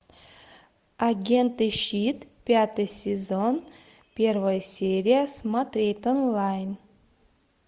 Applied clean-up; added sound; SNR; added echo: none; none; none; none.